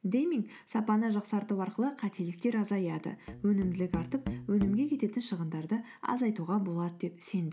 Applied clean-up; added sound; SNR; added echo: none; Musical instrument; 10 dB; none.